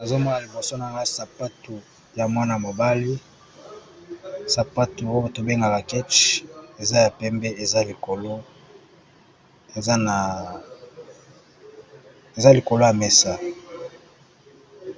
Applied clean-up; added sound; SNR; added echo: none; none; none; none.